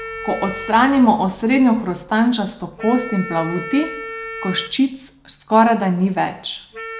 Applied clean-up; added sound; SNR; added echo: none; Wind instrument, woodwind instrument; 15 dB; none.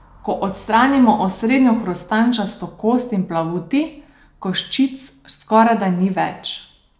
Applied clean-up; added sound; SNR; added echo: none; none; none; none.